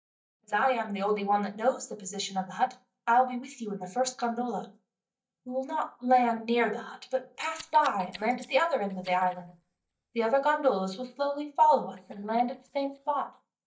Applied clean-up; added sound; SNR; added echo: neural mask model DeepFilterNet 3.